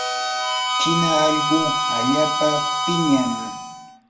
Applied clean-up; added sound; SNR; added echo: none; Harmonica; -1 dB; reverberation time 0.6 s.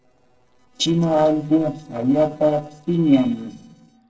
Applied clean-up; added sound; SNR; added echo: neural separator model SepFormer DNS4.